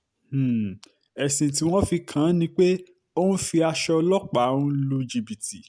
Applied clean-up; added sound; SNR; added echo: none; none; none; none.